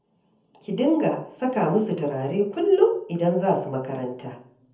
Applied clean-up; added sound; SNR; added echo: none; none; none; reverberation time 0.7 s.